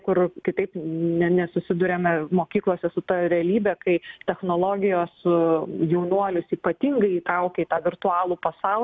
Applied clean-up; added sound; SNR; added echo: none; none; none; none.